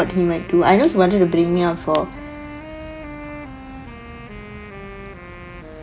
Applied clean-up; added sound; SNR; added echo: none; Wind instrument, woodwind instrument; 16 dB; none.